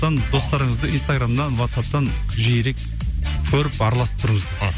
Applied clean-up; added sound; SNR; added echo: none; Thump, thud; 19 dB; none.